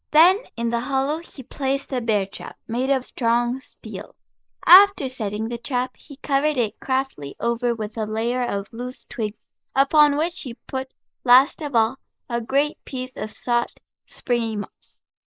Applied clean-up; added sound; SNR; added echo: neural mask model Resemble Enhance denoiser.